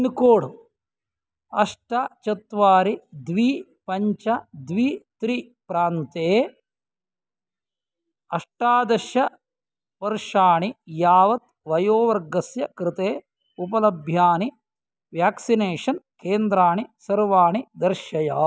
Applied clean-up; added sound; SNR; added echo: none; none; none; none.